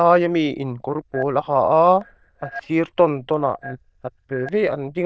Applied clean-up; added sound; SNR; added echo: neural diffusion model UNIVERSE++.